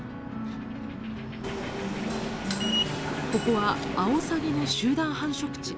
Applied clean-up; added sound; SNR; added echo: none; Subway, metro, underground; 3 dB; none.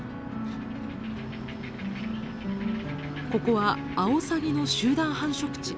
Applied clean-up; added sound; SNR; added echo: none; none; none; none.